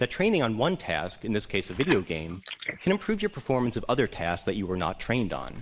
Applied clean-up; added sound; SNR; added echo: neural mask model Resemble Enhance denoiser.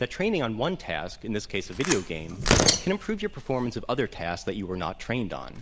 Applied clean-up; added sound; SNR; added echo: none; Tearing; 1 dB; none.